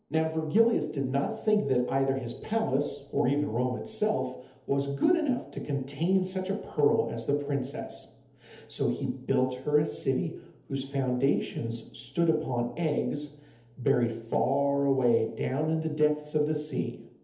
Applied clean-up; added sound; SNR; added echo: none; none; none; reverberation time 0.8 s.